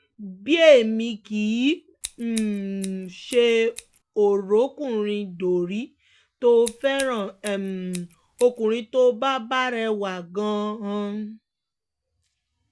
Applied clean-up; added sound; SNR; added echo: none; Scissors; 17 dB; none.